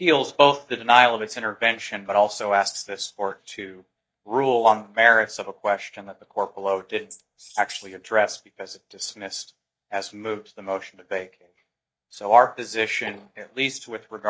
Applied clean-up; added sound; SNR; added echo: neural mask model DeepFilterNet 3.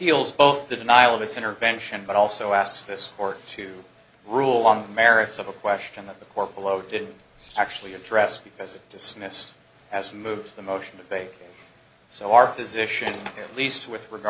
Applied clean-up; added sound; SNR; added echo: none; Wild animals; 19 dB; none.